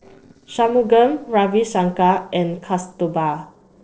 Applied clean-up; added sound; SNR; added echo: neural separator model SepFormer DNS4.